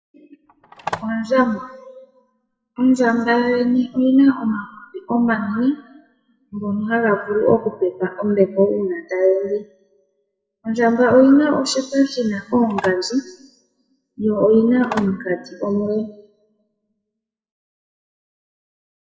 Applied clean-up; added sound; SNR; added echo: classical method WPE with log-MMSE.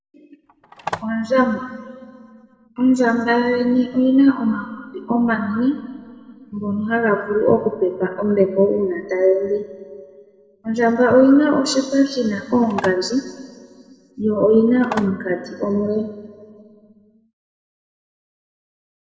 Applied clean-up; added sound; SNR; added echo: none; Telephone; 13 dB; reverberation time 1.7 s.